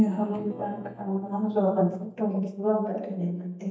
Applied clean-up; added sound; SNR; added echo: neural mask model DeepFilterNet 3.